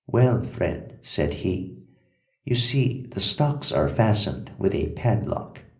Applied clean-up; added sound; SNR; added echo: none; none; none; reverberation time 0.5 s.